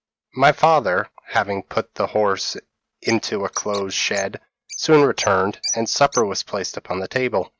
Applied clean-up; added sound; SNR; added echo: neural mask model RNNoise.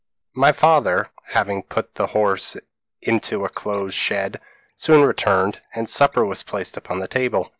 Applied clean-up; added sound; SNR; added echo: neural mask model DeepFilterNet 3.